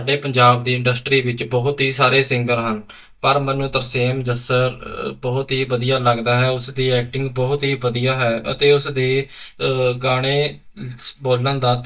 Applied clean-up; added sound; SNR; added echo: neural mask model DeepFilterNet 3.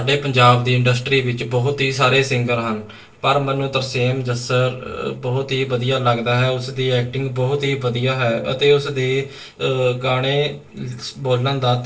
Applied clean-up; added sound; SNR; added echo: neural separator model SepFormer DNS4.